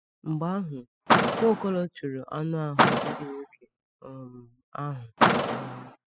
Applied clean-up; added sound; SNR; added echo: classical method spectral subtraction.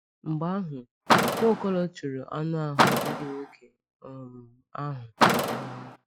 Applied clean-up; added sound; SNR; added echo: classical method log-MMSE.